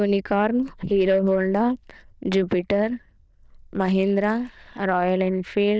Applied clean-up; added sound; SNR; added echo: neural diffusion model UNIVERSE++.